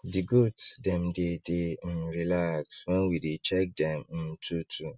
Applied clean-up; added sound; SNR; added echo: none; none; none; none.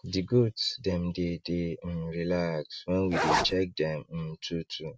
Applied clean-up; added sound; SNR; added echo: none; Zipper (clothing); -2 dB; none.